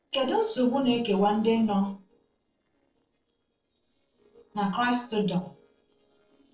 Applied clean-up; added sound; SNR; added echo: neural separator model SepFormer DNS4.